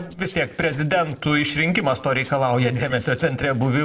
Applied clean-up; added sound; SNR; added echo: neural separator model SepFormer DNS4.